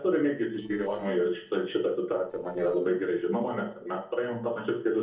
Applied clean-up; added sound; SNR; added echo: neural separator model SepFormer DNS4.